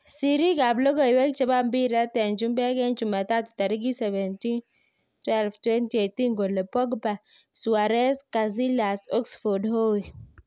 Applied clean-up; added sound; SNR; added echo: none; none; none; none.